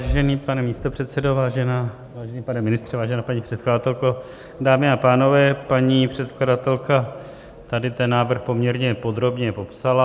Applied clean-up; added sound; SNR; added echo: none; none; none; none.